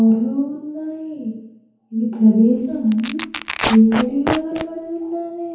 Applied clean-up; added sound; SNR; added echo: none; Tearing; 7 dB; reverberation time 1.0 s.